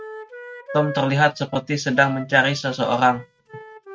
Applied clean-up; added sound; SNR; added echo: neural mask model RNNoise.